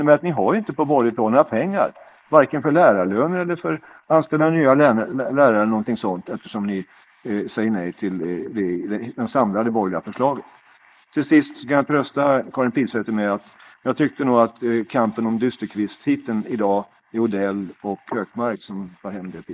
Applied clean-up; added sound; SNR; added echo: neural mask model Resemble Enhance denoiser.